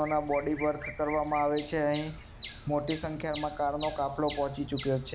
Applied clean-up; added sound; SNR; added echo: none; Bird vocalization, bird call, bird song; 13 dB; none.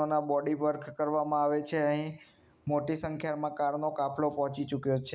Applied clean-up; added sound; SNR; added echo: none; none; none; none.